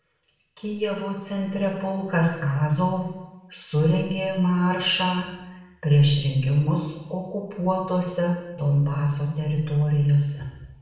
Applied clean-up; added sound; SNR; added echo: none; none; none; reverberation time 0.9 s.